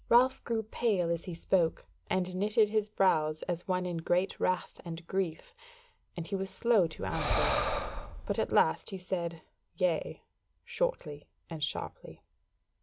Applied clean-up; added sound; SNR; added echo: none; Breathing; 1 dB; none.